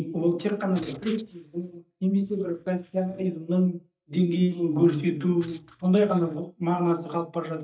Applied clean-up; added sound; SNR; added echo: neural mask model DeepFilterNet 3.